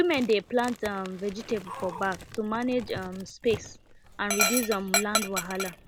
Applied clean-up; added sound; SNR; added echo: none; Dog; 5 dB; none.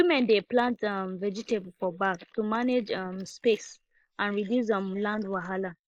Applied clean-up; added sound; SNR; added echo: neural mask model Resemble Enhance denoiser.